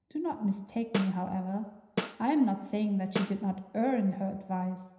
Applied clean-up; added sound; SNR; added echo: none; Snare drum; 8 dB; reverberation time 0.9 s.